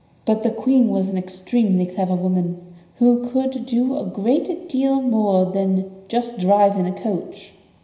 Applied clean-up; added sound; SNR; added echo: none; none; none; reverberation time 0.9 s.